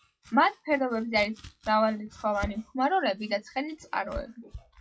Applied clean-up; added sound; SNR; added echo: classical method WPE with log-MMSE.